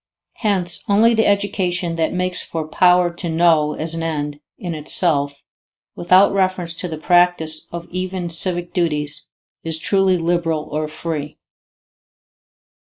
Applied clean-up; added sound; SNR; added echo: neural mask model Resemble Enhance denoiser.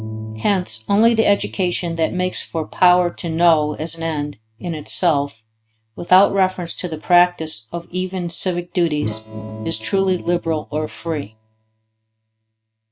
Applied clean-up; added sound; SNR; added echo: neural mask model RNNoise.